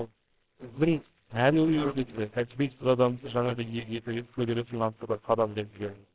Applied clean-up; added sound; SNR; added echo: neural separator model SepFormer WHAMR!.